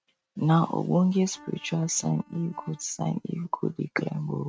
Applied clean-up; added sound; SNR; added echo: neural mask model RNNoise.